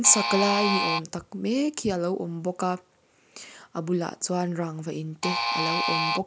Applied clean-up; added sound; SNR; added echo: none; Alarm; -1 dB; none.